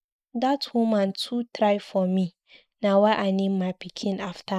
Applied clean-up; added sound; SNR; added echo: neural mask model Resemble Enhance denoiser.